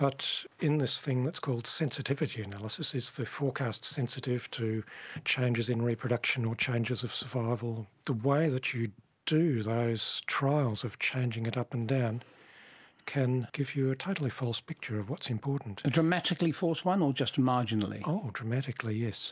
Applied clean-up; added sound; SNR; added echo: none; none; none; none.